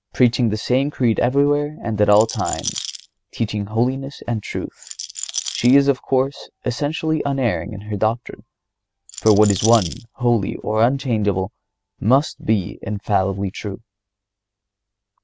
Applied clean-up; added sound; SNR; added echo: none; Rattle; 10 dB; none.